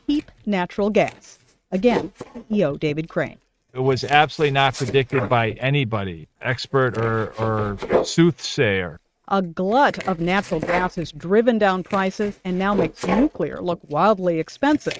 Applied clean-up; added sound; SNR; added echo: neural mask model RNNoise.